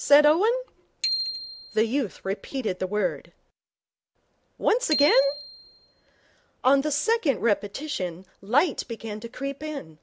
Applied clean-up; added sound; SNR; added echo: none; Bicycle bell; 10 dB; none.